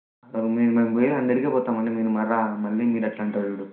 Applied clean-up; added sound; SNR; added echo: none; none; none; reverberation time 0.5 s.